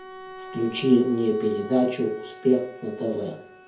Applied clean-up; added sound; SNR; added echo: none; Bowed string instrument; 17 dB; reverberation time 0.5 s.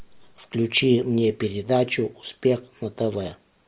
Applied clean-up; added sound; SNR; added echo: none; none; none; none.